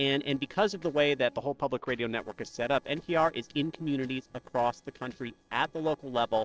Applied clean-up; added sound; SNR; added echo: neural separator model SepFormer DNS4.